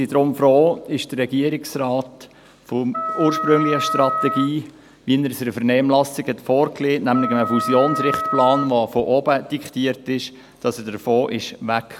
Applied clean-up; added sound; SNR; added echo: none; Wind instrument, woodwind instrument; 4 dB; none.